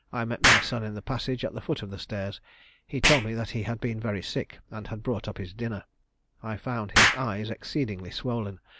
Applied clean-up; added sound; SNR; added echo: none; Explosion; 0 dB; none.